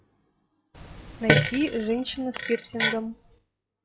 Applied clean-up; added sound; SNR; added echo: classical method log-MMSE.